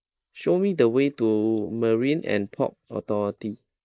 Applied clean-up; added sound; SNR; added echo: neural mask model Resemble Enhance denoiser.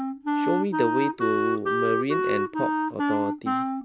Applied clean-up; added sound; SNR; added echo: none; Wind instrument, woodwind instrument; -3 dB; none.